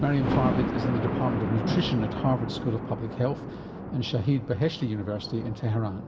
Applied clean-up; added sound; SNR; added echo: none; Thunder; 3 dB; reverberation time 0.5 s.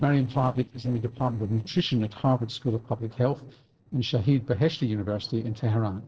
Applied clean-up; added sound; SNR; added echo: neural separator model SepFormer DNS4.